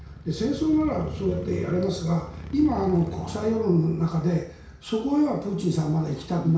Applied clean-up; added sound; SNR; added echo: none; Motorcycle / Crow; 12 dB; reverberation time 0.6 s.